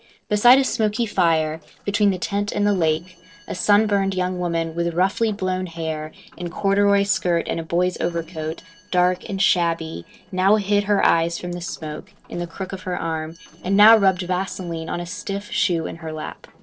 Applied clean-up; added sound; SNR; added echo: neural separator model SepFormer DNS4.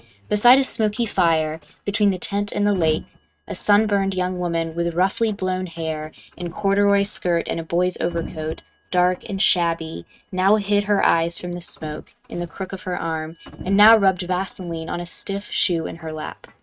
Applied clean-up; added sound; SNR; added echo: neural mask model RNNoise.